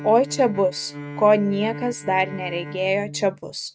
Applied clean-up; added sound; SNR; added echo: neural mask model RNNoise.